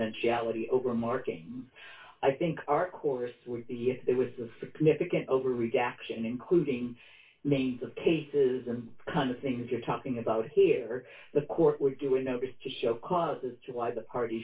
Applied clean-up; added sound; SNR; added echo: none; none; none; reverberation time 0.2 s.